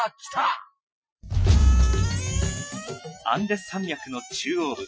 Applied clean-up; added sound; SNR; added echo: classical method Wiener filter.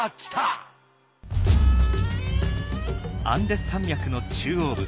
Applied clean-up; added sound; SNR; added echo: none; Squeak; 18 dB; none.